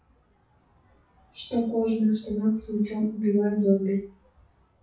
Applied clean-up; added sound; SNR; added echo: classical method WPE with log-MMSE.